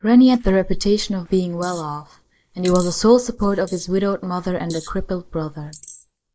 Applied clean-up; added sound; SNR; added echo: neural mask model Resemble Enhance denoiser.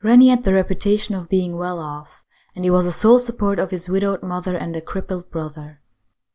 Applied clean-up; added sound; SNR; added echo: none; none; none; none.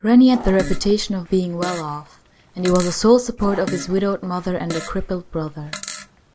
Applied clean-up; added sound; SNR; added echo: none; Fart; 14 dB; none.